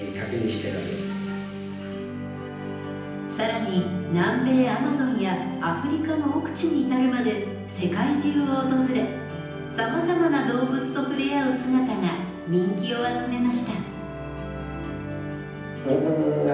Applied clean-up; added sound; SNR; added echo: none; Bowed string instrument; 14 dB; reverberation time 0.9 s.